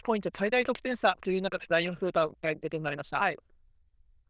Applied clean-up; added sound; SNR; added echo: neural diffusion model UNIVERSE++.